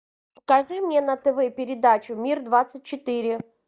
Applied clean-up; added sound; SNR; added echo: neural mask model DeepFilterNet 3.